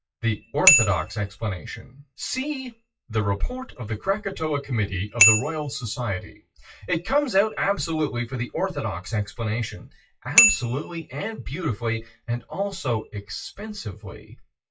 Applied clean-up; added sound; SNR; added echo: classical method WPE with log-MMSE.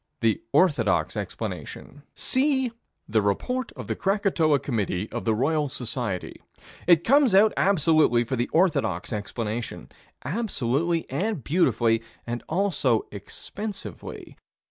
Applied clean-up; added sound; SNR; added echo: none; none; none; none.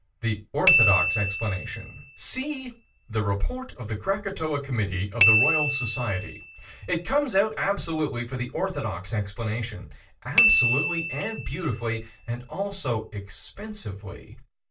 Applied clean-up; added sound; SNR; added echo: none; Bicycle bell; -2 dB; reverberation time 0.2 s.